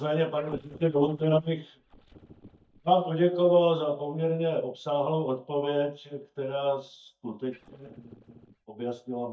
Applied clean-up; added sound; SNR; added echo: neural mask model DeepFilterNet 3.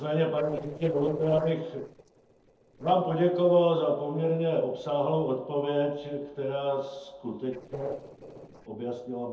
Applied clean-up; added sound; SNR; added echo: neural separator model SepFormer DNS4.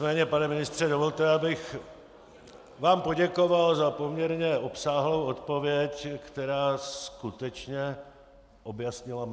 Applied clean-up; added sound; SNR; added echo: none; none; none; none.